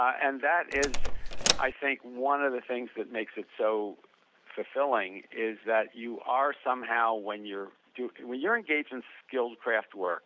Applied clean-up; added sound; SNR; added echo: none; Door; -5 dB; none.